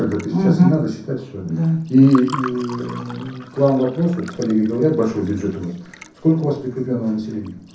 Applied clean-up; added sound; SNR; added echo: none; Fill (with liquid) / Water; 19 dB; reverberation time 0.6 s.